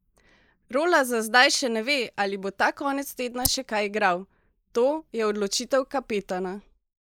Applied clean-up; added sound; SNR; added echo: neural mask model Resemble Enhance denoiser.